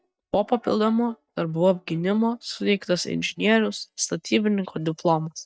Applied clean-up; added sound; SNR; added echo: neural mask model DeepFilterNet 3.